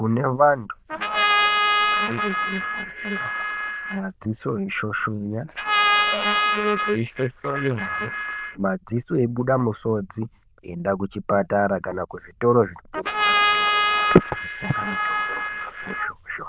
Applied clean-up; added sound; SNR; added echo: neural diffusion model UNIVERSE++.